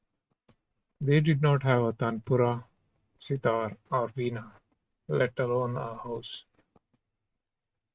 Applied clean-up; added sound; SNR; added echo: neural mask model RNNoise.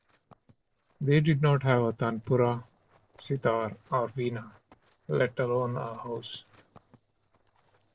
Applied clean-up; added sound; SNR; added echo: neural separator model SepFormer DNS4.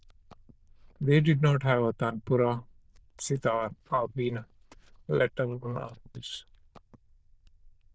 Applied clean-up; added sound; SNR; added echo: neural diffusion model UNIVERSE++.